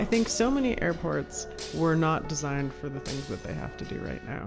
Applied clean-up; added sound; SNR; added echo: none; Bowed string instrument + Shatter; 16 dB; none.